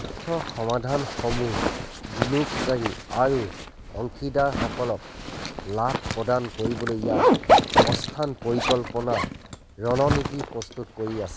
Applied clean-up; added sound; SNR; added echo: none; Zipper (clothing); -1 dB; none.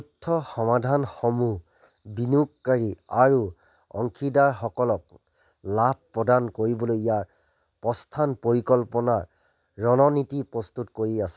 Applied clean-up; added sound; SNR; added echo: none; none; none; none.